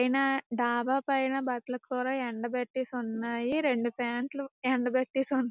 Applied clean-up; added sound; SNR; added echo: none; none; none; none.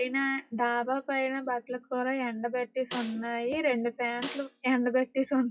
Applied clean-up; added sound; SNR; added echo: classical method WPE with log-MMSE.